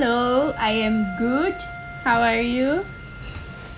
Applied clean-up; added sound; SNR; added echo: none; Wind instrument, woodwind instrument; 14 dB; none.